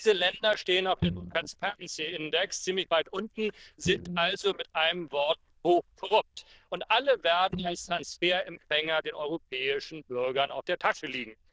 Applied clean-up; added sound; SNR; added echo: neural diffusion model UNIVERSE++.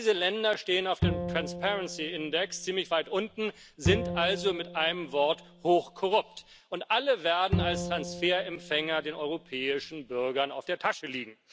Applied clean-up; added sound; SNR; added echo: none; Bowed string instrument; 6 dB; none.